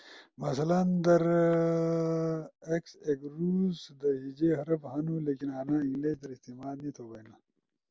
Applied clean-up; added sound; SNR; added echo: none; none; none; none.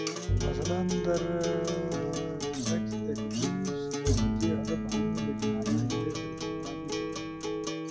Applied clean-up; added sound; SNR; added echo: none; Bowed string instrument + Acoustic guitar; -5 dB; none.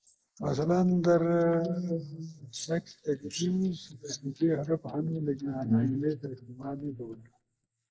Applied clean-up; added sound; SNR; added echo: neural mask model Resemble Enhance denoiser.